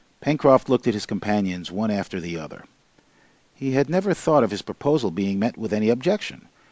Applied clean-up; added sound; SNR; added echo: none; none; none; none.